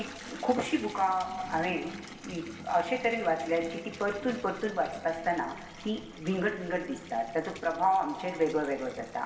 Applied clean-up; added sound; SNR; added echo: none; Bathtub (filling or washing) / Water tap, faucet; 15 dB; reverberation time 0.8 s.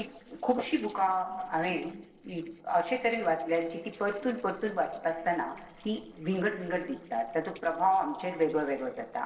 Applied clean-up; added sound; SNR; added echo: neural separator model SepFormer DNS4.